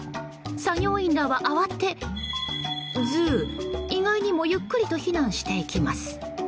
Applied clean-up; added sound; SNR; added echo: none; none; none; none.